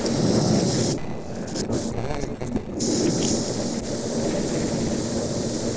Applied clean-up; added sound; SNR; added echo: neural separator model SepFormer DNS4.